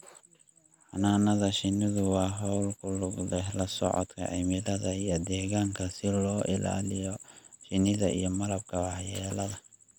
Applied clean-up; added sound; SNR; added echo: none; none; none; none.